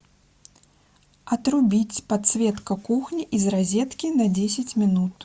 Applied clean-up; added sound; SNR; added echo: none; none; none; none.